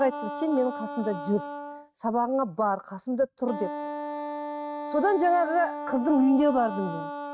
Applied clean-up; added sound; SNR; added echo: neural mask model RNNoise.